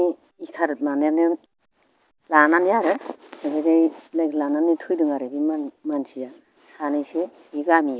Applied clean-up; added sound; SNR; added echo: none; none; none; none.